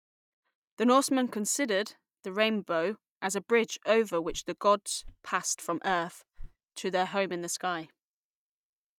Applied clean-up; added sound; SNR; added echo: neural mask model DeepFilterNet 3.